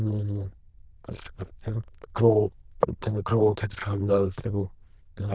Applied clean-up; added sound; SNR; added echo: neural diffusion model UNIVERSE++.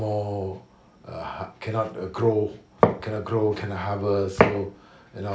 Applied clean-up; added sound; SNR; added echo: none; none; none; none.